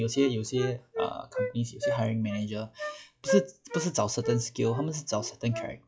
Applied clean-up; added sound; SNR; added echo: classical method log-MMSE.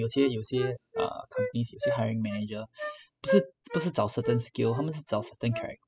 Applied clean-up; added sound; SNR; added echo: classical method spectral subtraction.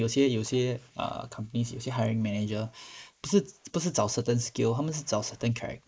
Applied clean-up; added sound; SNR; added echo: neural mask model Resemble Enhance denoiser.